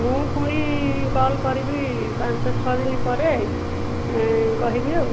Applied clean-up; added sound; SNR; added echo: none; Mechanisms; 0 dB; none.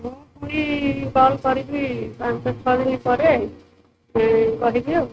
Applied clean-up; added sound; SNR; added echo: neural mask model RNNoise.